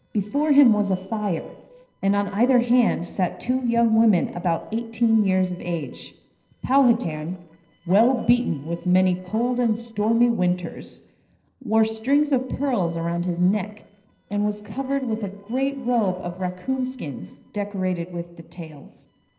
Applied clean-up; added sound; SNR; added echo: neural separator model SepFormer DNS4.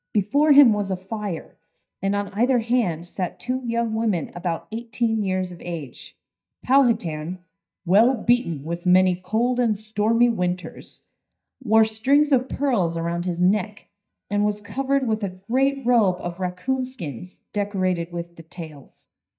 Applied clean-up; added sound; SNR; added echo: neural mask model DeepFilterNet 3.